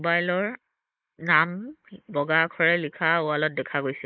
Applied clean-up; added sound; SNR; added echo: neural mask model Resemble Enhance denoiser.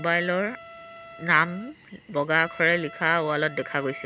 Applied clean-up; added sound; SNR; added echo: none; Trumpet; 19 dB; none.